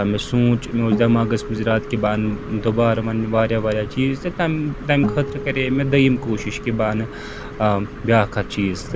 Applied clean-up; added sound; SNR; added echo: none; Acoustic guitar + Train; 11 dB; none.